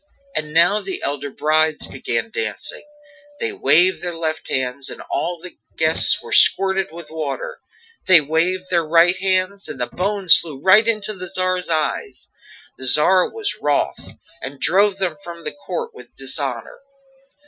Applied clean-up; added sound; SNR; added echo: classical method Wiener filter.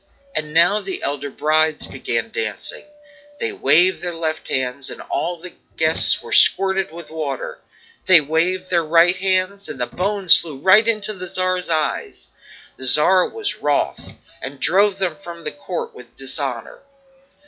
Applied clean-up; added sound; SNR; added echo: classical method log-MMSE.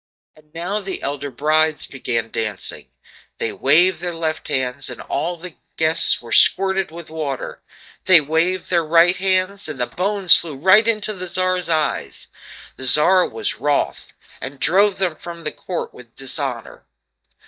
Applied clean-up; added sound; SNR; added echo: neural mask model DeepFilterNet 3.